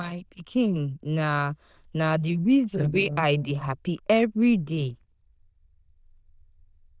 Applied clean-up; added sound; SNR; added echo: neural diffusion model UNIVERSE++.